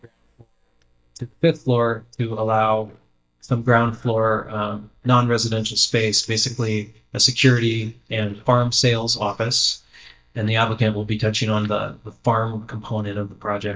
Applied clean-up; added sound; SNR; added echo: neural mask model DeepFilterNet 3.